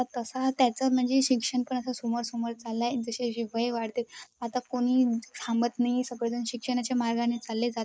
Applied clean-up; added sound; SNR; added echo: neural mask model Resemble Enhance denoiser.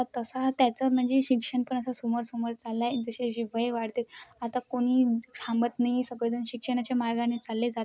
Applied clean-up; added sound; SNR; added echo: none; none; none; none.